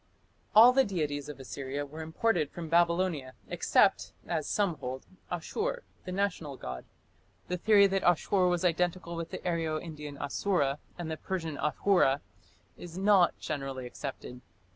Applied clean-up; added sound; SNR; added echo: none; none; none; none.